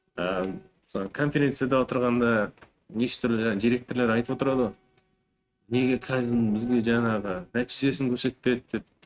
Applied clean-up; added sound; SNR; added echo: neural mask model RNNoise.